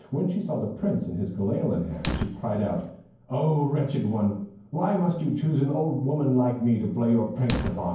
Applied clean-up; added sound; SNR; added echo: none; Fire; 12 dB; reverberation time 0.9 s.